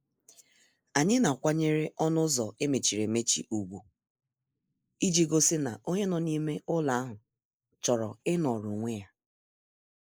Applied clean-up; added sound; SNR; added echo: neural mask model Resemble Enhance denoiser.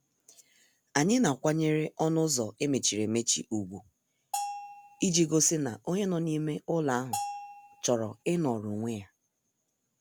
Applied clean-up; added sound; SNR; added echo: none; Bell; 9 dB; none.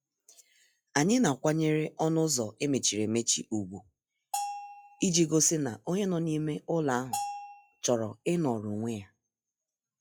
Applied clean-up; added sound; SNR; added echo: classical method log-MMSE.